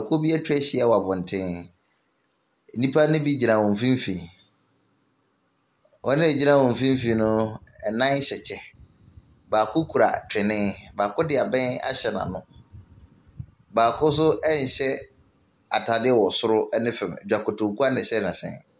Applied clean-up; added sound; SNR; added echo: none; none; none; none.